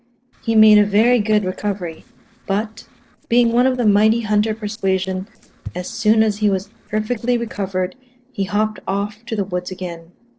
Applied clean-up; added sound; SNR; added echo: neural separator model SepFormer DNS4.